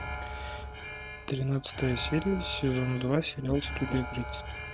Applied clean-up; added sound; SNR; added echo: none; Alarm; 8 dB; none.